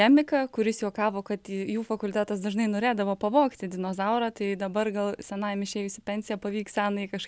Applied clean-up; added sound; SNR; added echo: none; none; none; none.